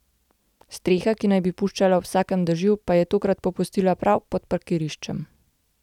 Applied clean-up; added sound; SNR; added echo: none; none; none; none.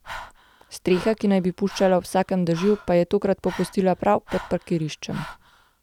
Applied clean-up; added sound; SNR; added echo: none; Breathing; 18 dB; none.